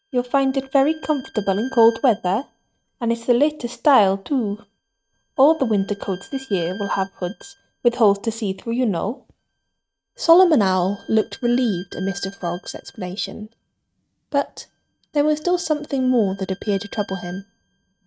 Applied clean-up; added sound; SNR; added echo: neural mask model RNNoise.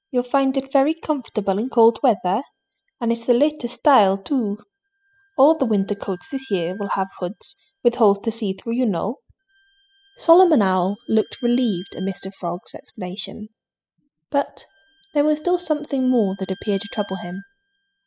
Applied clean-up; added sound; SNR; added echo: classical method spectral subtraction.